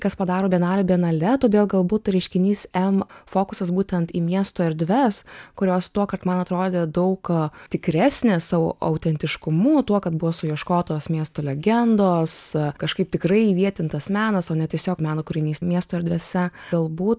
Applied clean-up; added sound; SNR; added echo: none; none; none; none.